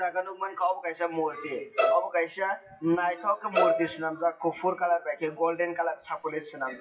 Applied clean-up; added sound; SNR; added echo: classical method WPE with log-MMSE.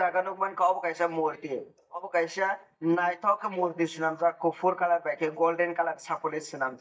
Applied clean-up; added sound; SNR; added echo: neural mask model DeepFilterNet 3.